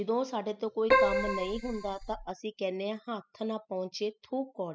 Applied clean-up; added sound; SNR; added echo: classical method spectral subtraction.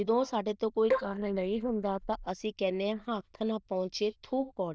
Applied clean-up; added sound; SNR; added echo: neural diffusion model UNIVERSE++.